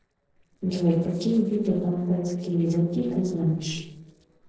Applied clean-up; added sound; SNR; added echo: neural separator model SepFormer DNS4.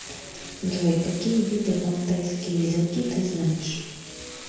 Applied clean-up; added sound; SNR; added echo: none; Frying (food); 16 dB; reverberation time 1.2 s.